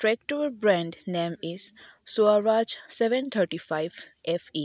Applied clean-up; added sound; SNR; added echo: none; none; none; none.